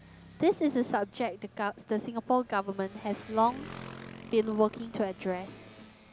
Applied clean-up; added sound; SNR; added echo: none; Motorcycle; 17 dB; none.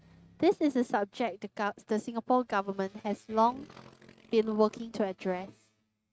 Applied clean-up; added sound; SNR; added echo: neural mask model RNNoise.